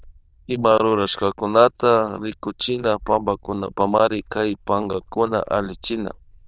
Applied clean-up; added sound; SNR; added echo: neural diffusion model UNIVERSE++.